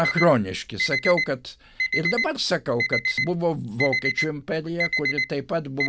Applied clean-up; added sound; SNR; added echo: none; Alarm; 2 dB; none.